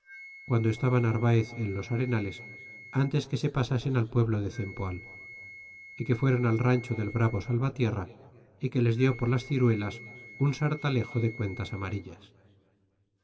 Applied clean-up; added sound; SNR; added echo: none; Wind instrument, woodwind instrument; 20 dB; reverberation time 2.7 s.